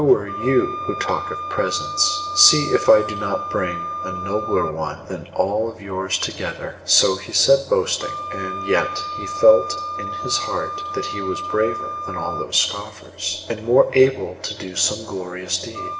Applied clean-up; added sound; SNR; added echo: none; Wind instrument, woodwind instrument; 9 dB; reverberation time 0.8 s.